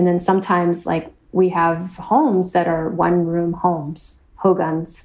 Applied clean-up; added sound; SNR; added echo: none; none; none; none.